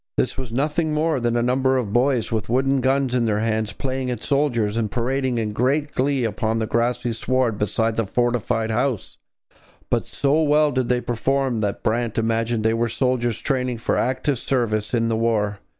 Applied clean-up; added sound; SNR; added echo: none; none; none; none.